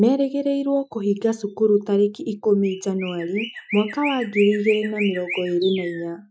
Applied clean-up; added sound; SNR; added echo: classical method Wiener filter.